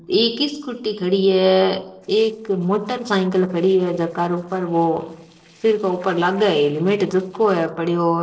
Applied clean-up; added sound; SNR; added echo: neural separator model SepFormer DNS4.